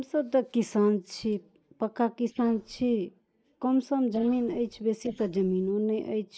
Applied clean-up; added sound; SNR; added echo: neural mask model Resemble Enhance denoiser.